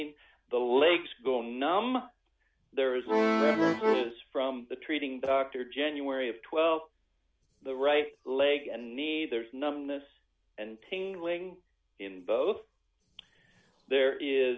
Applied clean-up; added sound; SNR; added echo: none; Accordion; -5 dB; none.